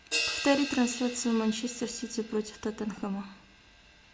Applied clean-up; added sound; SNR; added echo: none; Crash cymbal; 8 dB; none.